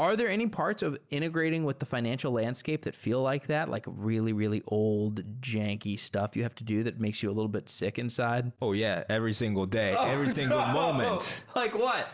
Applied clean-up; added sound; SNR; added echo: none; none; none; none.